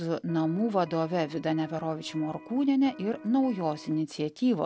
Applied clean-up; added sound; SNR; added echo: none; Electric guitar; 19 dB; none.